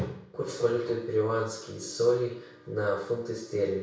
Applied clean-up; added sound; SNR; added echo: none; none; none; reverberation time 0.6 s.